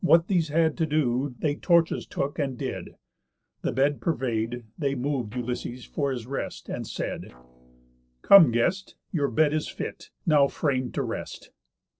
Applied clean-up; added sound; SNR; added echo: neural separator model SepFormer DNS4.